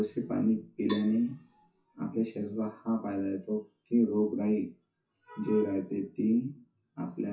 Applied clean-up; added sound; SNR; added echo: classical method WPE with log-MMSE.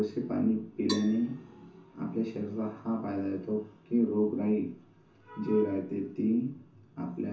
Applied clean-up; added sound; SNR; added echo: none; Percussion; 14 dB; reverberation time 0.9 s.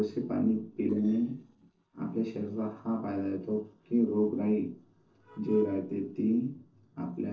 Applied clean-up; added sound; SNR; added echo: neural separator model SepFormer DNS4.